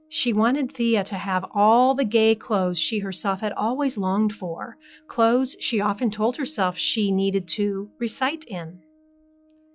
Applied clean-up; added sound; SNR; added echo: classical method log-MMSE.